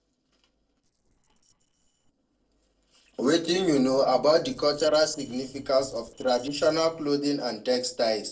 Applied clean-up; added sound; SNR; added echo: neural separator model SepFormer DNS4.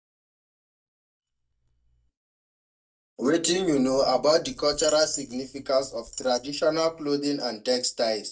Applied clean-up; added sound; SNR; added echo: neural mask model DeepFilterNet 3.